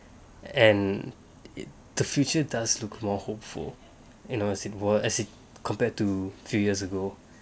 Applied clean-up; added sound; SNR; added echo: none; none; none; none.